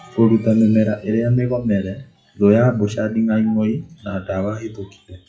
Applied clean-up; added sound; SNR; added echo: classical method WPE with log-MMSE.